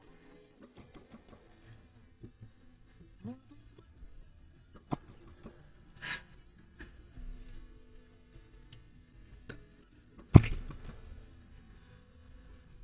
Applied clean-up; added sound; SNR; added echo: neural mask model DeepFilterNet 3.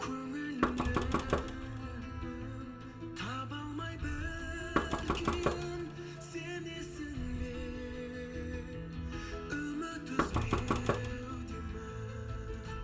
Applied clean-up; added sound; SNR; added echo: none; Knock; -2 dB; reverberation time 1.5 s.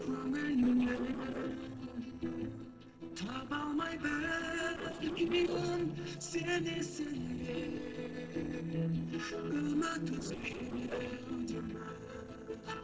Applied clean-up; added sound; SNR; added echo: neural separator model SepFormer DNS4.